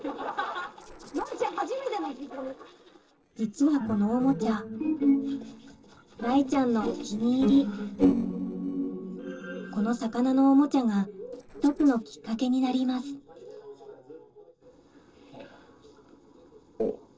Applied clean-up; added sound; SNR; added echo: neural separator model SepFormer DNS4.